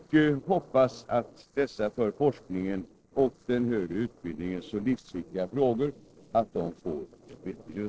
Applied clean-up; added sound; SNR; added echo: neural separator model SepFormer DNS4.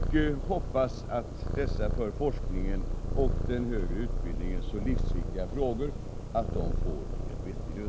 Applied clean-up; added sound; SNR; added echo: none; Purr; -3 dB; none.